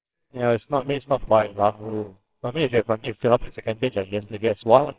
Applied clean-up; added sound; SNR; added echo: neural separator model SepFormer WHAMR!.